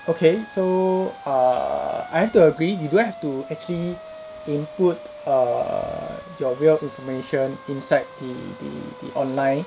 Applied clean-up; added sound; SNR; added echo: none; Siren; 18 dB; none.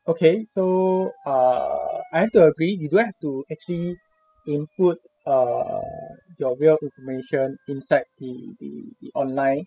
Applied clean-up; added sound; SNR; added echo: classical method spectral subtraction.